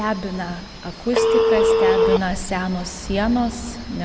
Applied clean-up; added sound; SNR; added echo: none; Telephone; -3 dB; none.